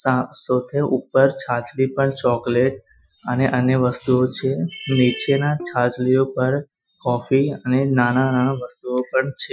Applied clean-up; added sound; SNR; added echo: classical method Wiener filter.